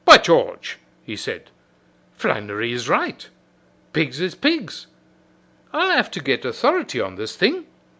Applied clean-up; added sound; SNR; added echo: none; none; none; none.